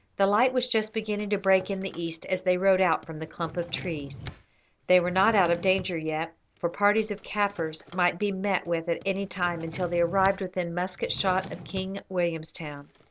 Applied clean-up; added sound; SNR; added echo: none; Drawer open or close; 18 dB; none.